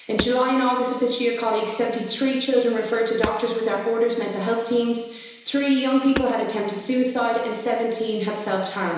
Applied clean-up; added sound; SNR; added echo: none; Hammer; 15 dB; reverberation time 1.0 s.